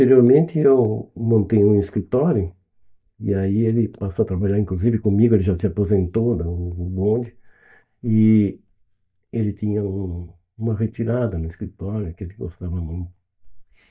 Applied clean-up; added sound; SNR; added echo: neural mask model DeepFilterNet 3.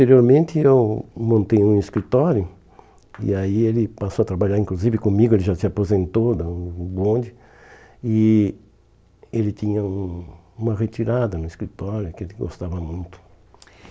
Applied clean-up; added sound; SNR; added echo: none; none; none; none.